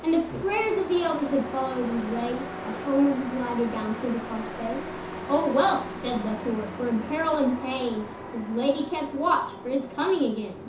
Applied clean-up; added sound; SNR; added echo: none; Truck; 10 dB; reverberation time 0.9 s.